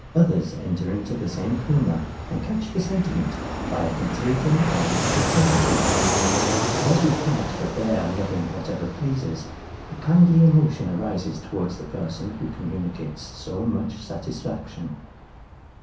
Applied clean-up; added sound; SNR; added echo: none; Fixed-wing aircraft, airplane; 4 dB; reverberation time 0.6 s.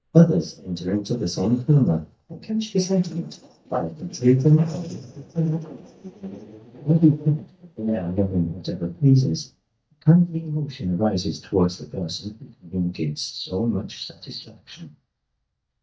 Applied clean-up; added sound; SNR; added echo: neural mask model DeepFilterNet 3.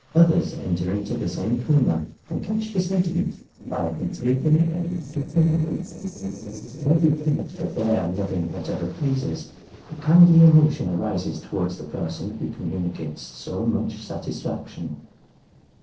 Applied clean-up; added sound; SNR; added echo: neural separator model SepFormer DNS4.